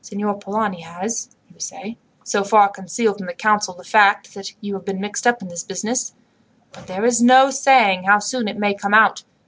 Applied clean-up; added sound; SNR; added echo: none; none; none; none.